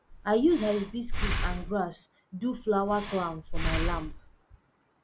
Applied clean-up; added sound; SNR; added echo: none; Breathing; 2 dB; none.